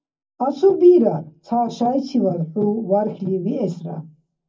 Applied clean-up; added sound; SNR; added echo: none; none; none; reverberation time 0.4 s.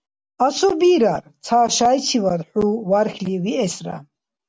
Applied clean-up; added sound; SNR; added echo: none; none; none; none.